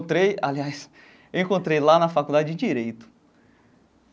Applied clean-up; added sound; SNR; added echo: none; none; none; none.